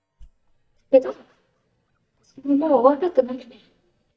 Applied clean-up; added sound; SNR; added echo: neural mask model DeepFilterNet 3.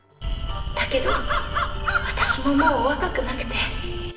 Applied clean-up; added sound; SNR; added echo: neural separator model SepFormer DNS4.